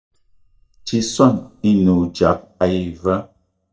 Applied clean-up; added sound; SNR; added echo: neural mask model DeepFilterNet 3.